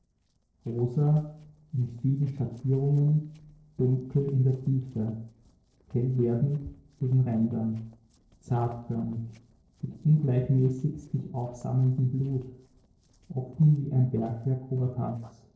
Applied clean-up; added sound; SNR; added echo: neural separator model SepFormer DNS4.